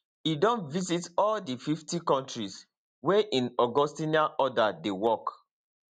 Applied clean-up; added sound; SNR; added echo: none; none; none; none.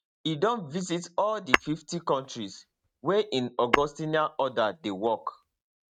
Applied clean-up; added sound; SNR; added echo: neural mask model RNNoise.